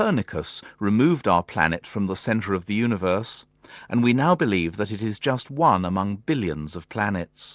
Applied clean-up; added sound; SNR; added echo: none; none; none; none.